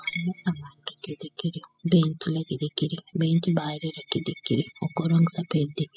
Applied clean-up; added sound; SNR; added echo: classical method spectral subtraction.